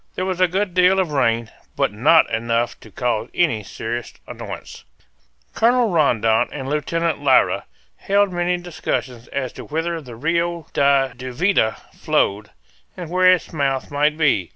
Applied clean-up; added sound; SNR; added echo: none; none; none; none.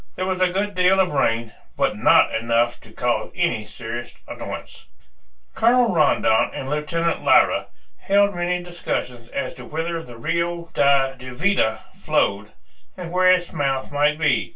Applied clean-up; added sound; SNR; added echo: none; none; none; reverberation time 0.2 s.